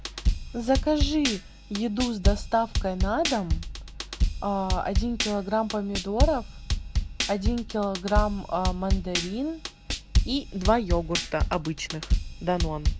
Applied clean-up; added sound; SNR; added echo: none; Drum kit; 0 dB; none.